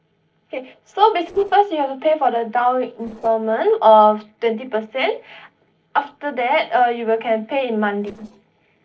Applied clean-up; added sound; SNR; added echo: neural separator model SepFormer DNS4.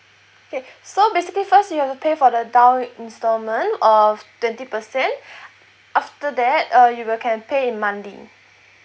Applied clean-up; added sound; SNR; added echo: none; none; none; none.